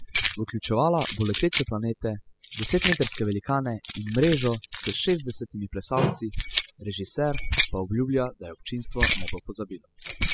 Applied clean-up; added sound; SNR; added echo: classical method spectral subtraction.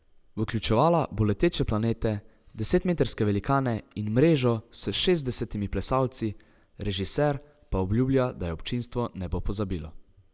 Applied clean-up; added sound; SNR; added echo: none; none; none; none.